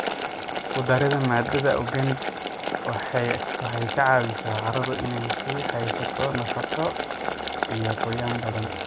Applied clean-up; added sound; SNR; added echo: none; Boiling; 0 dB; none.